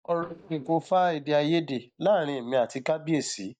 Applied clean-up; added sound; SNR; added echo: neural mask model DeepFilterNet 3.